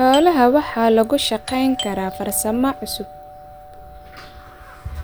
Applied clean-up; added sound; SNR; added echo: none; Doorbell; 15 dB; none.